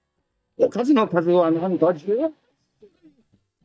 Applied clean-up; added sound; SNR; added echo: neural mask model DeepFilterNet 3.